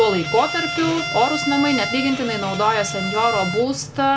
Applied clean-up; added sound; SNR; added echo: none; Bowed string instrument; 7 dB; reverberation time 0.4 s.